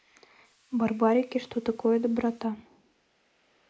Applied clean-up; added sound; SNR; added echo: neural mask model Resemble Enhance denoiser.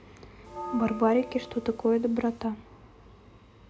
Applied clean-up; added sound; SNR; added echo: none; Bell; 13 dB; none.